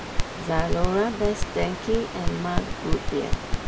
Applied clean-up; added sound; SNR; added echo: none; Crackle; -1 dB; none.